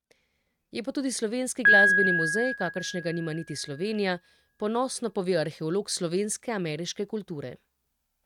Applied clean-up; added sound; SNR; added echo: neural mask model RNNoise.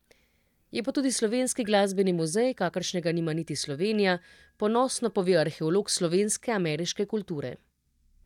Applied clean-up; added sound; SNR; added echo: neural mask model DeepFilterNet 3.